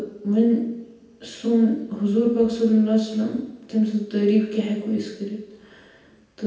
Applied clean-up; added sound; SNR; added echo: none; none; none; reverberation time 0.9 s.